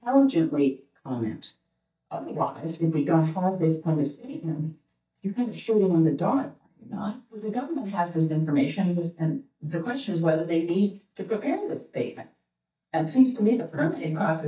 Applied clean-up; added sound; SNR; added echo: neural mask model DeepFilterNet 3.